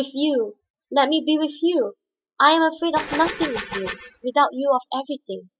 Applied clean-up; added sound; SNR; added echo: classical method spectral subtraction.